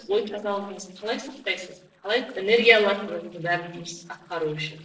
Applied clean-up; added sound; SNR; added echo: neural separator model SepFormer DNS4.